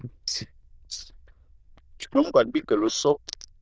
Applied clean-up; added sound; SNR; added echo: neural diffusion model UNIVERSE++.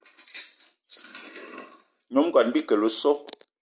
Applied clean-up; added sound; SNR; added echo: none; none; none; none.